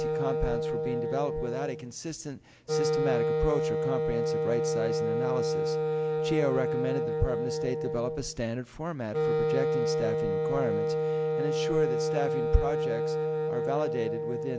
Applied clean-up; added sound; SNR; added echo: none; Wind instrument, woodwind instrument; -4 dB; none.